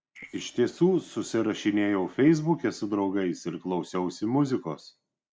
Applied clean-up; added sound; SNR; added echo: neural mask model Resemble Enhance denoiser.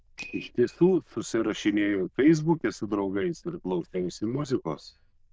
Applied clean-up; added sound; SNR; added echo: neural diffusion model UNIVERSE++.